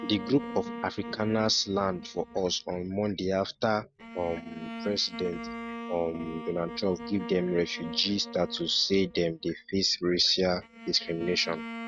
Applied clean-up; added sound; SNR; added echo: neural mask model RNNoise.